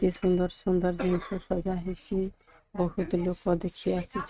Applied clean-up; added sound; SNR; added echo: neural mask model RNNoise.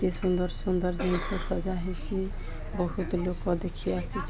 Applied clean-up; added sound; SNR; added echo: none; Bus; 4 dB; none.